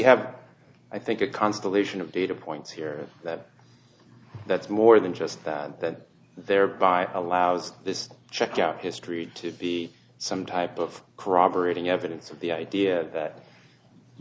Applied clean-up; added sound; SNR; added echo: none; none; none; none.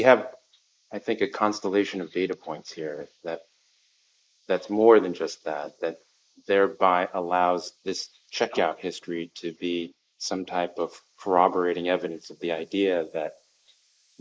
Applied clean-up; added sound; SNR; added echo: neural mask model Resemble Enhance denoiser.